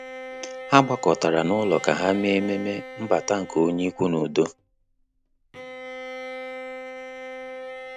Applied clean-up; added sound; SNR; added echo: none; Bowed string instrument; 13 dB; none.